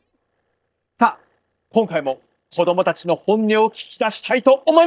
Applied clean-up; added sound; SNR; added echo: neural mask model DeepFilterNet 3.